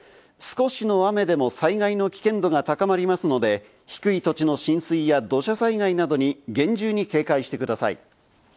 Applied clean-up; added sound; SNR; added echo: none; none; none; none.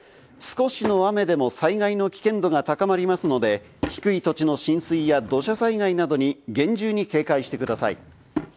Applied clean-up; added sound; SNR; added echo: none; Drawer open or close / Wood; 16 dB; none.